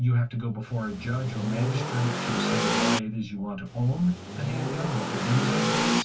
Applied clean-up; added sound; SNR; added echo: none; Accelerating, revving, vroom / Car; 0 dB; reverberation time 0.1 s.